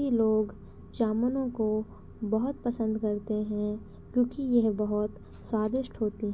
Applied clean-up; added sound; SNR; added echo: none; none; none; none.